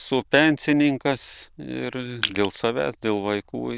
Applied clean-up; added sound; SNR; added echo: neural diffusion model UNIVERSE++.